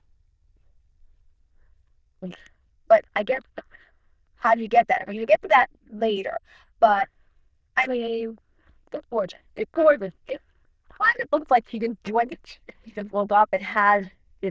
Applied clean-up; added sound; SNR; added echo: neural diffusion model UNIVERSE++.